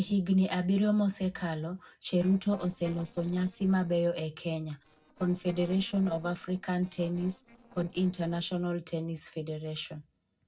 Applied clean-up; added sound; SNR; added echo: neural separator model SepFormer DNS4.